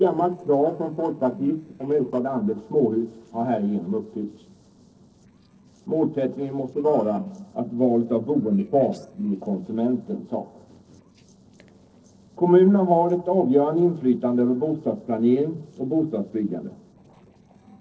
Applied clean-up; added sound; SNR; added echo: neural separator model SepFormer DNS4.